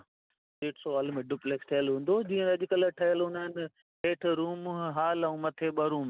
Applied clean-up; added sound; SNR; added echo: none; none; none; none.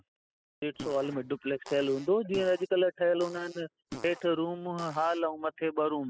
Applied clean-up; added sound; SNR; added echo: classical method spectral subtraction.